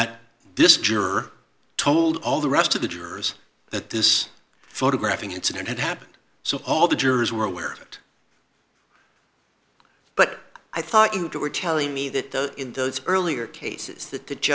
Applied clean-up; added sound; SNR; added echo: none; none; none; none.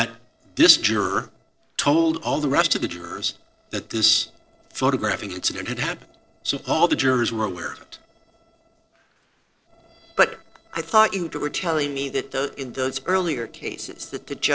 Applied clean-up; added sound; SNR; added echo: neural separator model SepFormer DNS4.